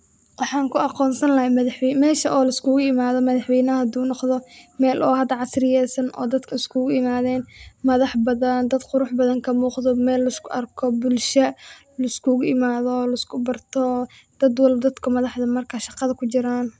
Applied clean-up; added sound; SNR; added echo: none; none; none; none.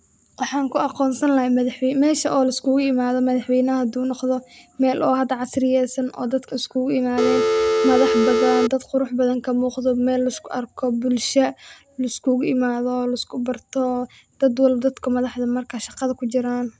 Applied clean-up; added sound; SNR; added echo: none; Telephone; -3 dB; none.